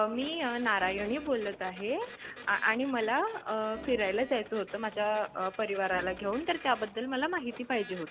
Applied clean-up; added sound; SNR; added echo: none; Organ + Printer; 16 dB; none.